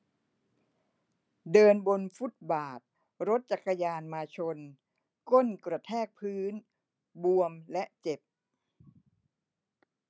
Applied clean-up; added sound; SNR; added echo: none; none; none; none.